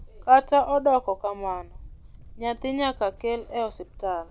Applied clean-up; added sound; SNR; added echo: none; Livestock, farm animals, working animals; 19 dB; none.